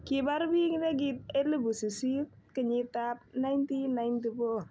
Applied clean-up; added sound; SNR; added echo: none; none; none; none.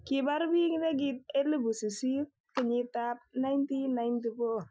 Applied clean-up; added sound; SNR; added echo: classical method Wiener filter.